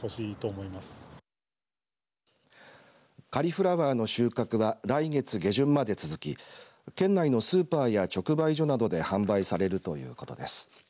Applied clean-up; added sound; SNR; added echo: none; none; none; none.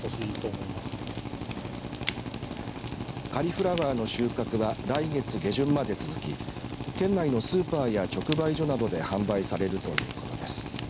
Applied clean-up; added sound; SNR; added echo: none; Drill + Fire; 5 dB; none.